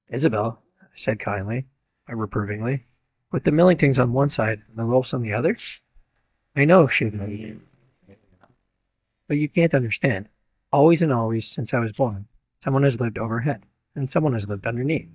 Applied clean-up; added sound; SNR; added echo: neural mask model DeepFilterNet 3.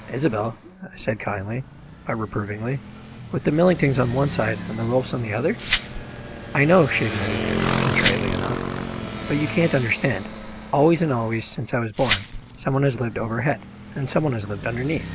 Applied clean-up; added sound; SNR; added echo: none; Motorcycle + Glass; 6 dB; none.